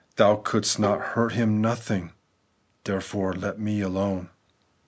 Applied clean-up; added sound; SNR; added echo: none; Bowed string instrument; 13 dB; none.